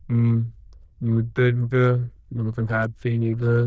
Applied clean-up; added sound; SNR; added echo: neural diffusion model UNIVERSE++.